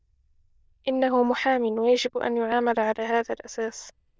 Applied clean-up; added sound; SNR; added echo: neural diffusion model UNIVERSE++.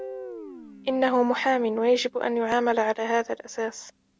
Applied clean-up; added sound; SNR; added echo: none; Guitar; 19 dB; none.